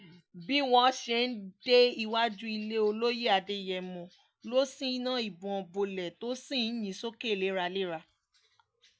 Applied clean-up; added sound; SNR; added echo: none; none; none; none.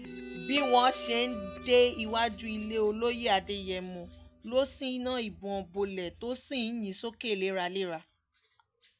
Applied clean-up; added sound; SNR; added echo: none; Guitar; 14 dB; none.